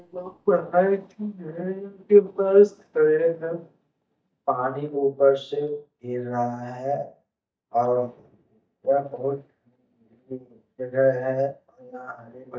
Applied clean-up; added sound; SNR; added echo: neural mask model DeepFilterNet 3.